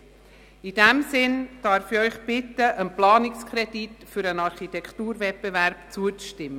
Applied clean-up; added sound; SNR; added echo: none; none; none; none.